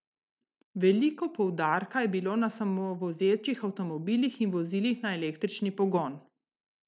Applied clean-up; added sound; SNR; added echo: none; none; none; none.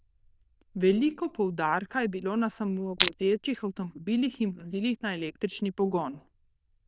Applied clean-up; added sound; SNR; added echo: neural diffusion model UNIVERSE++.